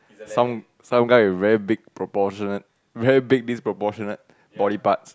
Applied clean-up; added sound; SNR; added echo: none; none; none; none.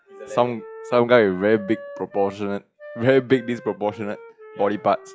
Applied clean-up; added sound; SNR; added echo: classical method log-MMSE.